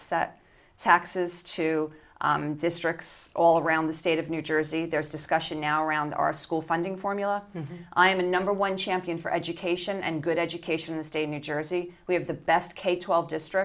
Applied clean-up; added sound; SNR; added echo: none; none; none; none.